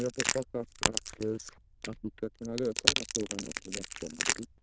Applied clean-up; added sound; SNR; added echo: neural diffusion model UNIVERSE++.